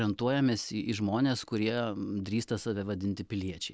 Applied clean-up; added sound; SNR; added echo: none; none; none; none.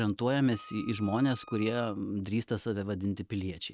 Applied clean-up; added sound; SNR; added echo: neural mask model RNNoise.